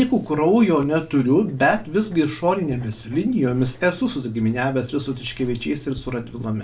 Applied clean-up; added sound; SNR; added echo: none; Writing; 19 dB; reverberation time 0.2 s.